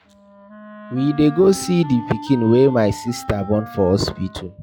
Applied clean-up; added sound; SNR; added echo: classical method log-MMSE.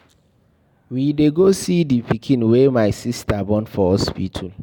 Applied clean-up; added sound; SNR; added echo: none; none; none; none.